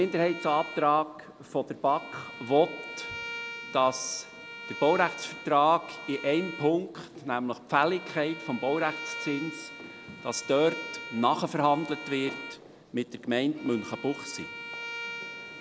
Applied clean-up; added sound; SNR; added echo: none; Bowed string instrument; 12 dB; none.